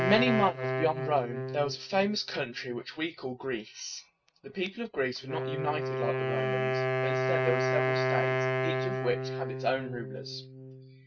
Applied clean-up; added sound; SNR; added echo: neural mask model RNNoise.